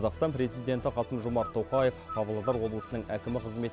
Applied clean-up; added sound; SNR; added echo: none; Bird; 14 dB; none.